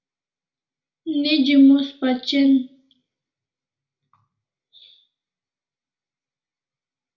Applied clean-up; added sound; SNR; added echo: none; none; none; reverberation time 0.3 s.